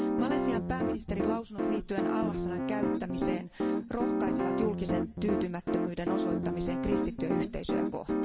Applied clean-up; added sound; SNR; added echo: none; Piano; -5 dB; none.